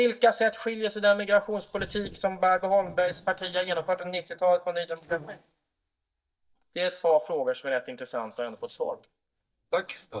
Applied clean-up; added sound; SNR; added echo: neural mask model DeepFilterNet 3.